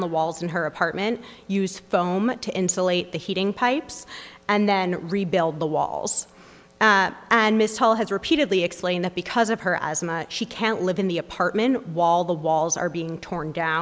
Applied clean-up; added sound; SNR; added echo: none; none; none; none.